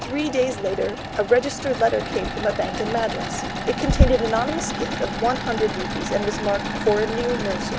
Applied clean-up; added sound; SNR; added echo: none; Engine / Mechanisms; 5 dB; none.